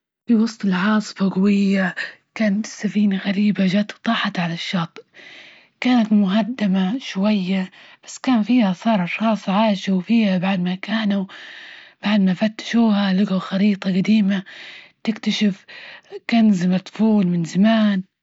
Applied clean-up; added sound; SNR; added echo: none; none; none; none.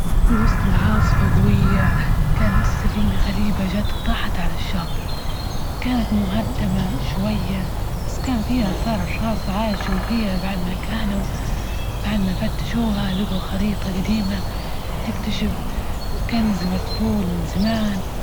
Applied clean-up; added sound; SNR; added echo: none; Bird vocalization, bird call, bird song; -4 dB; none.